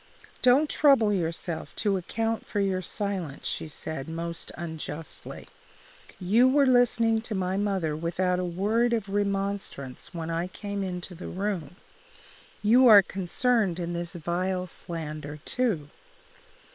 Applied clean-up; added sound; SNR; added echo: neural separator model SepFormer WHAM!.